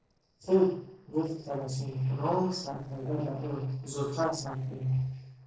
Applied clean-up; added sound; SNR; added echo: neural separator model SepFormer DNS4.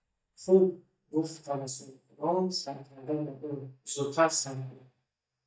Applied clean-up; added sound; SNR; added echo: neural mask model DeepFilterNet 3.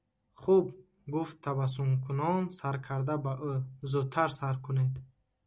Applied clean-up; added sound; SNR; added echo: none; none; none; none.